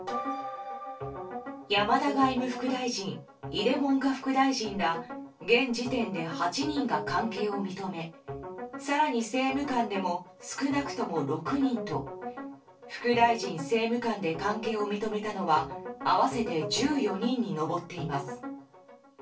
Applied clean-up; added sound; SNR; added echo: none; none; none; reverberation time 0.1 s.